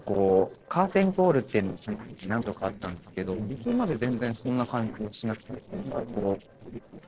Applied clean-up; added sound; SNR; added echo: neural separator model SepFormer DNS4.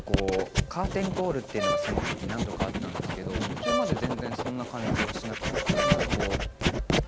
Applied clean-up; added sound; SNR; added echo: none; Brass instrument + Writing; -5 dB; none.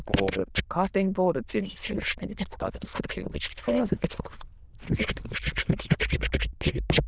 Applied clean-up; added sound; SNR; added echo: neural diffusion model UNIVERSE++.